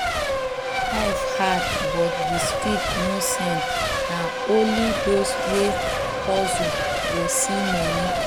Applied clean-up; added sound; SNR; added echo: none; Race car, auto racing / Accelerating, revving, vroom / Mechanisms; -2 dB; none.